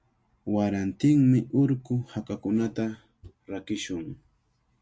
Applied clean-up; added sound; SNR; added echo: none; none; none; none.